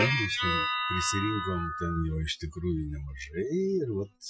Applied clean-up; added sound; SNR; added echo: classical method Wiener filter.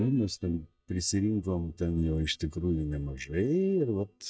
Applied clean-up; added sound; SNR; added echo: neural mask model DeepFilterNet 3.